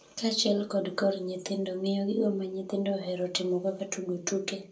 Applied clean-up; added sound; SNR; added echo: none; none; none; reverberation time 0.2 s.